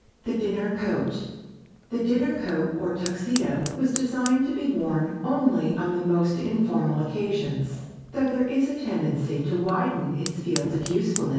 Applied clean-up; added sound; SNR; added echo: none; Fire; 16 dB; reverberation time 1.3 s.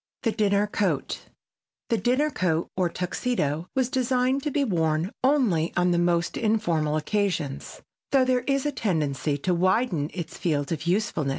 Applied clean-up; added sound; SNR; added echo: none; none; none; none.